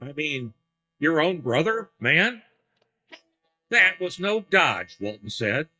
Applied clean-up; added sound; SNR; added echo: neural mask model DeepFilterNet 3.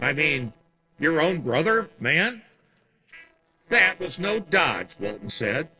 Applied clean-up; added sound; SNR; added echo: neural separator model SepFormer DNS4.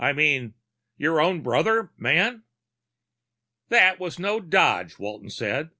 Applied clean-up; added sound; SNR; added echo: none; none; none; none.